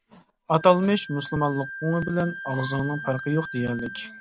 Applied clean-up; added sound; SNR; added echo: none; Wind instrument, woodwind instrument; 13 dB; none.